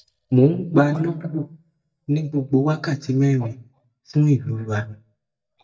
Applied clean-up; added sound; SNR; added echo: neural mask model DeepFilterNet 3.